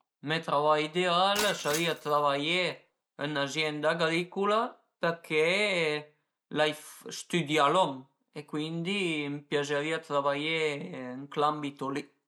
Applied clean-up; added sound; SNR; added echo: none; Shatter; 10 dB; none.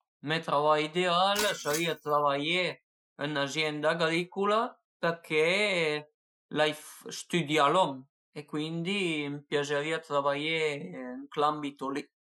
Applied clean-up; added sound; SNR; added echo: classical method Wiener filter.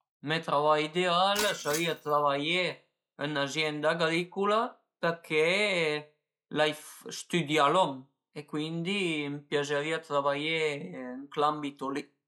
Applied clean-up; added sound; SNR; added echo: classical method log-MMSE.